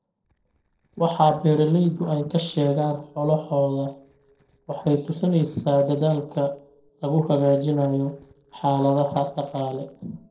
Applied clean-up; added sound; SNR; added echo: neural separator model SepFormer DNS4.